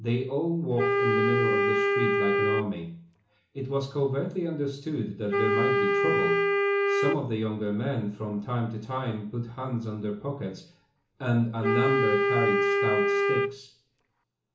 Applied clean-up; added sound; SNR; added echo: none; Wind instrument, woodwind instrument; -4 dB; reverberation time 0.8 s.